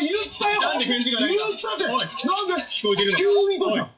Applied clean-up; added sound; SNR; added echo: classical method WPE with log-MMSE.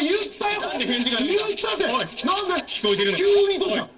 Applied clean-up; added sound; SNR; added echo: neural separator model SepFormer DNS4.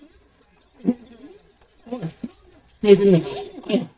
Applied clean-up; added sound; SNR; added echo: neural mask model DeepFilterNet 3.